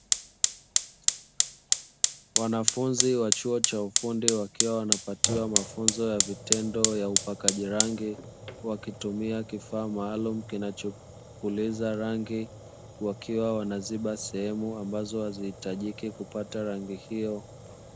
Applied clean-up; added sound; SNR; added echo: none; Fire; 0 dB; none.